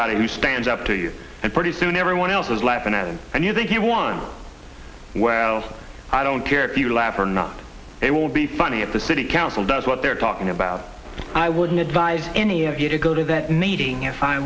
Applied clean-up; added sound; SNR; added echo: none; none; none; none.